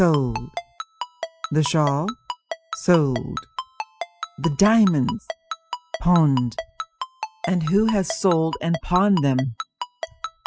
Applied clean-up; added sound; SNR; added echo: classical method spectral subtraction.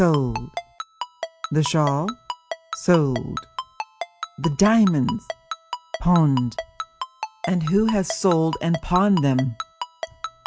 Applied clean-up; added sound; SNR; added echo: none; Ringtone; 11 dB; none.